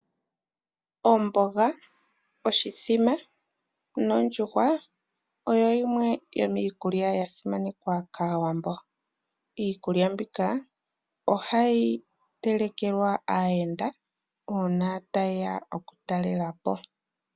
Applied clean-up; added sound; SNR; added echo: none; none; none; none.